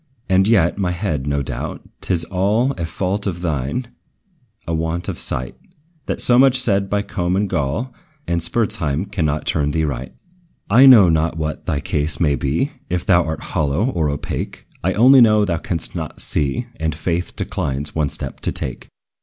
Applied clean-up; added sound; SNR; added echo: none; none; none; none.